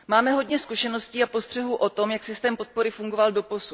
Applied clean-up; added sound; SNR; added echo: none; none; none; none.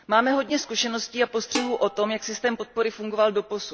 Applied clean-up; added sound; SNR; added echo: none; Dishes, pots, and pans; 13 dB; none.